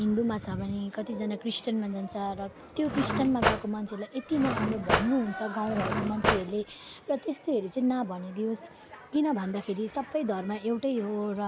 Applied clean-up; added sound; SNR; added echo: none; Cutlery, silverware / Drawer open or close; 0 dB; none.